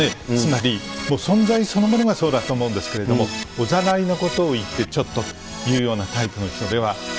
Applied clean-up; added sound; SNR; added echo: none; Keyboard (musical); 11 dB; none.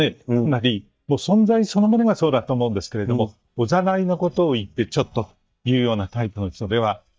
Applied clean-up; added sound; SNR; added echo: neural mask model DeepFilterNet 3.